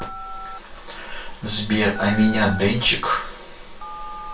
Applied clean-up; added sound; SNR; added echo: none; Telephone; 10 dB; reverberation time 0.2 s.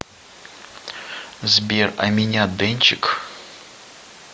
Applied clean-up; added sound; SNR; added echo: none; none; none; none.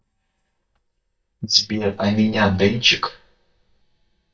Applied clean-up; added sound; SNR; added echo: neural mask model DeepFilterNet 3.